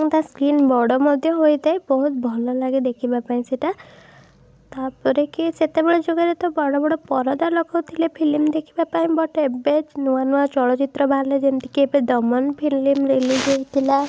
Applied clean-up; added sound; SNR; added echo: none; none; none; none.